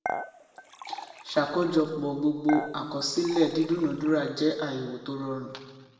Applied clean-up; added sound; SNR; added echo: none; Dishes, pots, and pans / Chink, clink; 11 dB; reverberation time 1.2 s.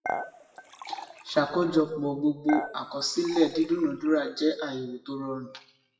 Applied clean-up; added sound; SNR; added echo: classical method WPE with log-MMSE.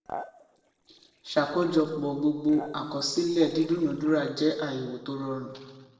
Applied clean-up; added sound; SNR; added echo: neural separator model SepFormer DNS4.